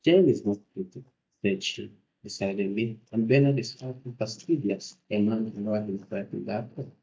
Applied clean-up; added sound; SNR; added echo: neural mask model DeepFilterNet 3.